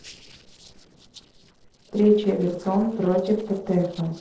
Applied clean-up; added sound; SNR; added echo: neural separator model SepFormer DNS4.